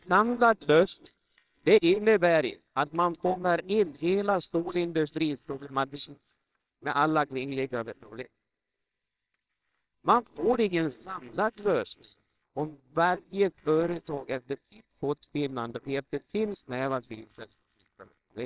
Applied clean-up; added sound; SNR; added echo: neural separator model SepFormer WHAMR!.